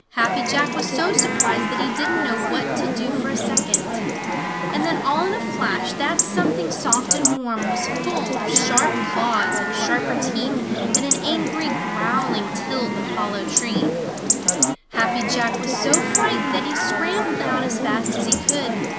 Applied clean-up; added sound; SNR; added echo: none; Chatter / Chirp, tweet / Livestock, farm animals, working animals; -4 dB; none.